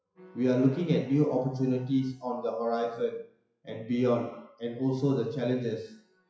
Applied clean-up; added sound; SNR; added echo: classical method WPE with log-MMSE.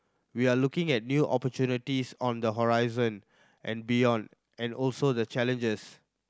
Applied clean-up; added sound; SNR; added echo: none; none; none; none.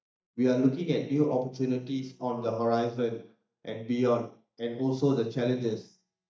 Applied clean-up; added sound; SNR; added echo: neural mask model DeepFilterNet 3.